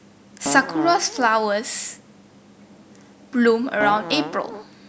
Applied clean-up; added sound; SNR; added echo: none; Fart; 7 dB; none.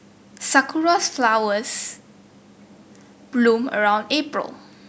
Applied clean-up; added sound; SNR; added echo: none; none; none; none.